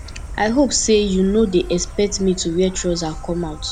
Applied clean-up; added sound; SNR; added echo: none; Insect; 12 dB; none.